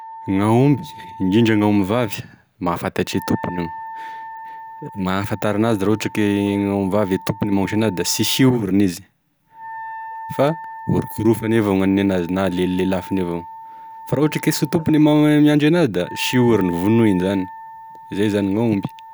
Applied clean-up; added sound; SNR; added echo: none; Wind instrument, woodwind instrument; 17 dB; none.